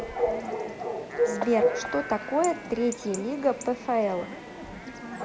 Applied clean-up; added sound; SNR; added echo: none; Bark / Chatter / Chirp, tweet / Livestock, farm animals, working animals; 2 dB; none.